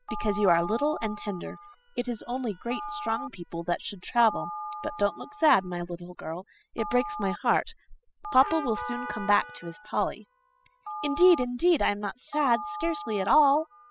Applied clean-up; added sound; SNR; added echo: classical method spectral subtraction.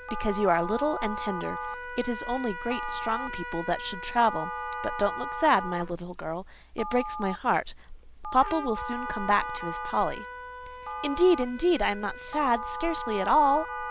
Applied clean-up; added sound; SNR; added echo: none; Trumpet + Telephone; 8 dB; none.